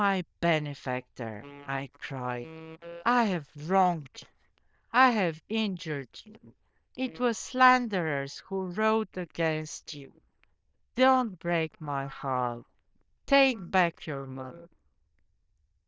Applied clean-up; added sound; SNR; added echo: neural diffusion model UNIVERSE++.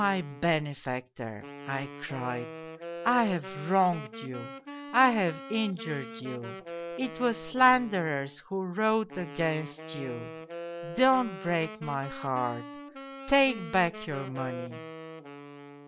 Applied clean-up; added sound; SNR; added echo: none; Wind instrument, woodwind instrument; 12 dB; none.